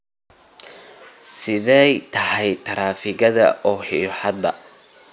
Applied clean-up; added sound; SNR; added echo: none; none; none; none.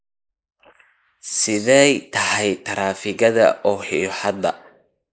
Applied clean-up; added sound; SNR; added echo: neural mask model Resemble Enhance denoiser.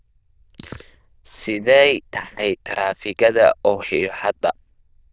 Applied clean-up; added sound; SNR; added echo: neural diffusion model UNIVERSE++.